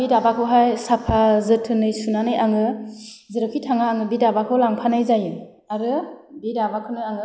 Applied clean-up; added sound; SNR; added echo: none; none; none; none.